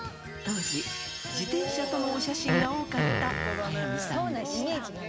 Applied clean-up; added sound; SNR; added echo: none; Fart; 0 dB; none.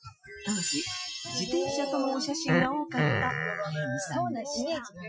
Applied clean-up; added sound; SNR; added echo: classical method Wiener filter.